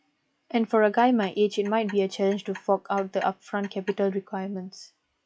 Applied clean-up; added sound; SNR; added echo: classical method log-MMSE.